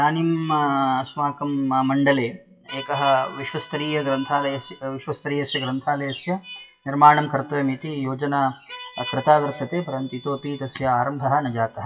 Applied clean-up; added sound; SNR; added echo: classical method WPE with log-MMSE.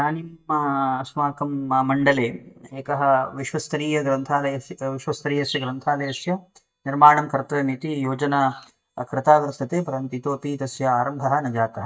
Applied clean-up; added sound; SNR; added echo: neural mask model DeepFilterNet 3.